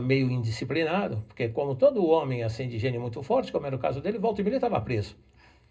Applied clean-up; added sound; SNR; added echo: none; none; none; reverberation time 0.2 s.